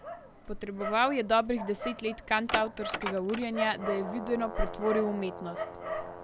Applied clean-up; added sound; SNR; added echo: none; Dog; 6 dB; none.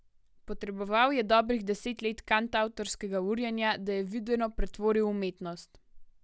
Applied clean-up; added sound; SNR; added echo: none; none; none; none.